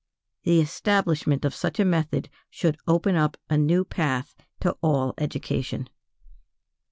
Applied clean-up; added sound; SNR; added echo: none; none; none; none.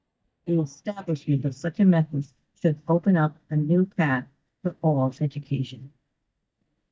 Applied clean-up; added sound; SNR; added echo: neural mask model DeepFilterNet 3.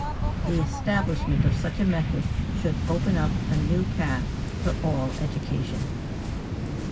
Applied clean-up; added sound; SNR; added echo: none; Waves, surf; -2 dB; reverberation time 0.4 s.